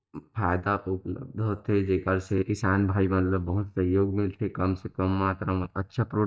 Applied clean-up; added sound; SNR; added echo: neural mask model DeepFilterNet 3.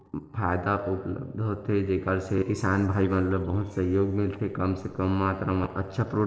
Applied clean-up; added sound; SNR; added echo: neural separator model SepFormer DNS4.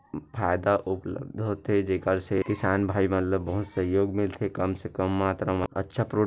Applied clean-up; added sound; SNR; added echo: none; none; none; none.